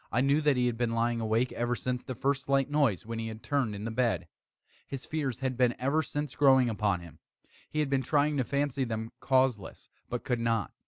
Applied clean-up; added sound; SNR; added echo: none; none; none; none.